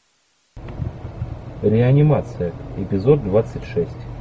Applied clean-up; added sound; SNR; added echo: none; none; none; none.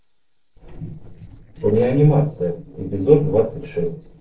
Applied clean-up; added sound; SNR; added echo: neural separator model SepFormer DNS4.